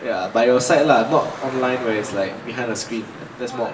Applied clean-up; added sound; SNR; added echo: none; Traffic noise, roadway noise; 15 dB; reverberation time 0.7 s.